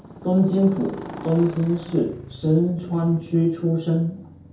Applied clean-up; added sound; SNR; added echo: none; Motorcycle; 16 dB; reverberation time 0.6 s.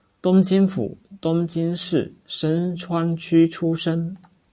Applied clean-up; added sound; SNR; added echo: none; none; none; none.